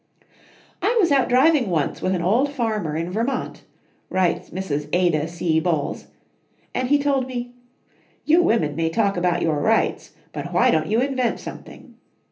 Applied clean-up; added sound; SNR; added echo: none; none; none; reverberation time 0.3 s.